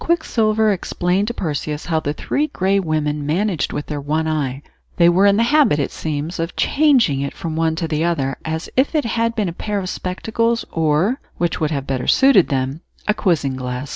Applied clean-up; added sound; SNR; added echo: none; none; none; none.